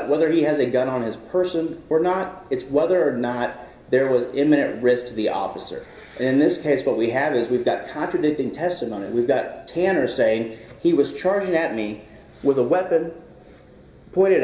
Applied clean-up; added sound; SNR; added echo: none; none; none; reverberation time 2.8 s.